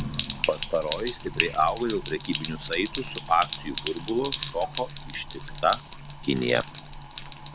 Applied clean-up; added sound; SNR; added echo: none; Sink (filling or washing); 6 dB; none.